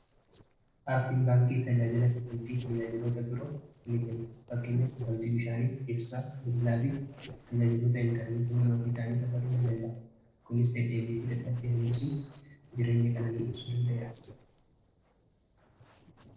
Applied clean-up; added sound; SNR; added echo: neural separator model SepFormer DNS4.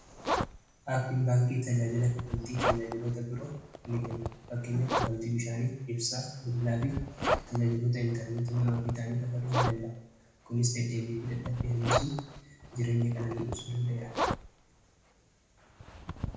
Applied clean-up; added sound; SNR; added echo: none; Zipper (clothing); 5 dB; reverberation time 0.8 s.